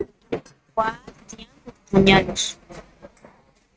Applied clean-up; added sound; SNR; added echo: neural mask model RNNoise.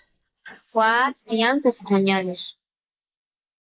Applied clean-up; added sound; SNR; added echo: neural mask model Resemble Enhance denoiser.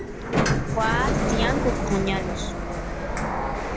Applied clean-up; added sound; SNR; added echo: none; Sliding door; -5 dB; none.